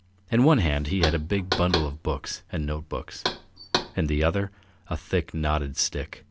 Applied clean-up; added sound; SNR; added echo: none; Knock; 7 dB; none.